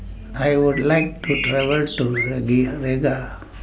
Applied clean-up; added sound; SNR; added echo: none; Bird; 8 dB; none.